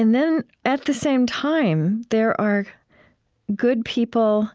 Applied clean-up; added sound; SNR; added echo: none; none; none; none.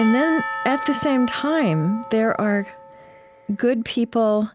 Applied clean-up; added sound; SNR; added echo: none; Church bell / Percussion; 11 dB; none.